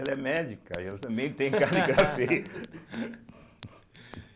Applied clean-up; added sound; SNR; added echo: none; Fire; 18 dB; none.